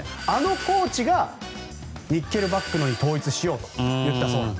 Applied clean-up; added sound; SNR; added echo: none; Doorbell; 14 dB; none.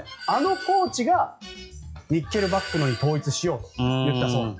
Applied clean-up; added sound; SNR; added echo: classical method log-MMSE.